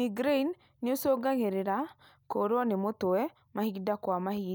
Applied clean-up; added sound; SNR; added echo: none; none; none; none.